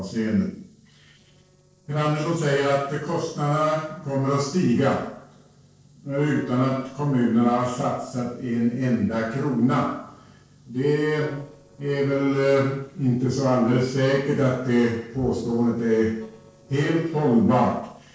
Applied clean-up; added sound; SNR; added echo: neural separator model SepFormer DNS4.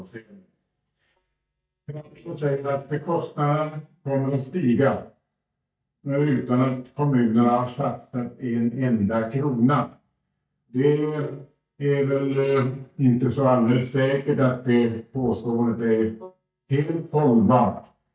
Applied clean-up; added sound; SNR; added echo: neural mask model DeepFilterNet 3.